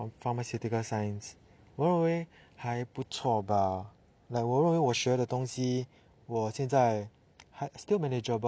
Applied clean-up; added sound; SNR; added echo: none; none; none; none.